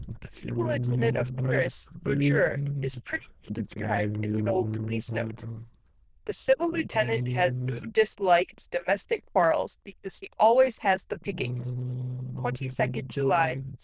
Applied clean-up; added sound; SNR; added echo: neural diffusion model UNIVERSE++.